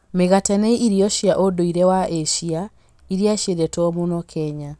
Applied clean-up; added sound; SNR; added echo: none; none; none; none.